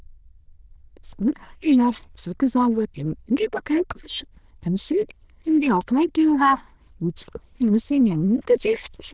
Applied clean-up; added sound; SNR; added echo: neural diffusion model UNIVERSE++.